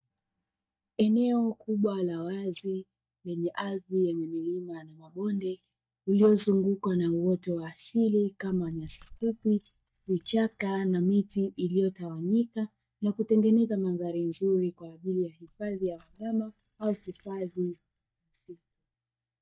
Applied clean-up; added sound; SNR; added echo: neural mask model DeepFilterNet 3.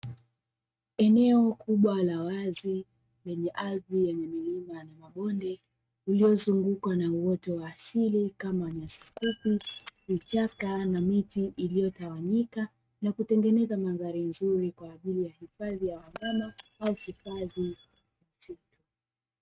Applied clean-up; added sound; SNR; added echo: neural mask model RNNoise.